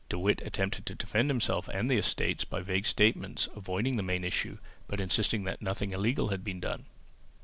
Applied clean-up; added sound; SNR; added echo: none; none; none; none.